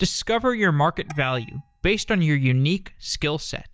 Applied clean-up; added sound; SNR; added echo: neural mask model DeepFilterNet 3.